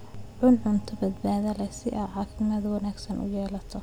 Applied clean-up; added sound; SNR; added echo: none; none; none; none.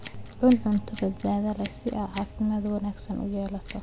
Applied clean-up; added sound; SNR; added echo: none; Scissors; 15 dB; none.